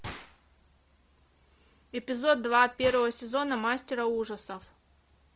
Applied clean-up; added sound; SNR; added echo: none; Gunshot, gunfire; 19 dB; none.